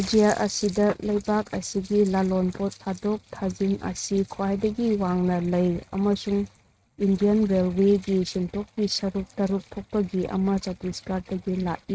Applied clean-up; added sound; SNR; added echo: neural mask model RNNoise.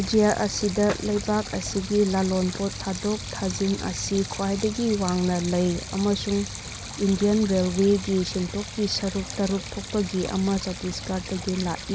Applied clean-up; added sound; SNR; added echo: none; Stream; 13 dB; none.